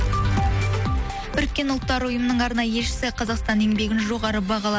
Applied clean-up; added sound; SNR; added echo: none; none; none; none.